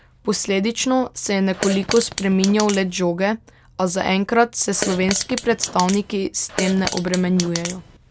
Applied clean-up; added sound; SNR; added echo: none; Fart; 8 dB; none.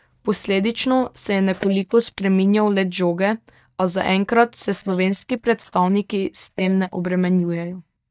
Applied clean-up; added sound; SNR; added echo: neural mask model DeepFilterNet 3.